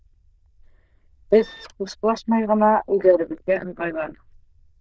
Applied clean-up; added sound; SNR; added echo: neural diffusion model UNIVERSE++.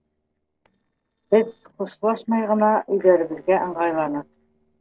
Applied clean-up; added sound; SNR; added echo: neural separator model SepFormer DNS4.